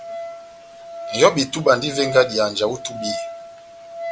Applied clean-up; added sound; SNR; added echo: none; Wind instrument, woodwind instrument; 11 dB; none.